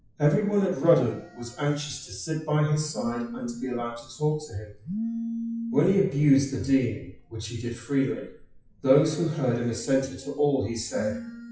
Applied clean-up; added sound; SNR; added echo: classical method WPE with log-MMSE.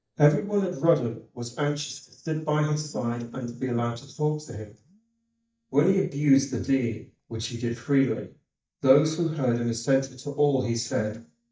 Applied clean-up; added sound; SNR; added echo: neural mask model DeepFilterNet 3.